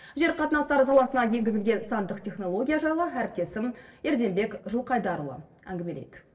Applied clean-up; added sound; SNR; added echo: neural separator model SepFormer DNS4.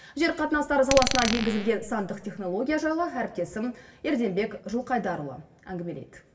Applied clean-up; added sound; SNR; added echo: none; Glass; 4 dB; reverberation time 0.7 s.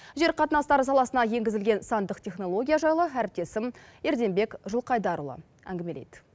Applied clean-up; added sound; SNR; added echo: none; none; none; none.